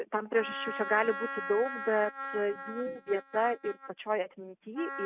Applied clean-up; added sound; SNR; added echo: neural mask model RNNoise.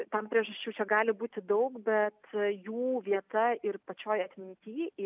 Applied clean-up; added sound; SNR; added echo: none; none; none; none.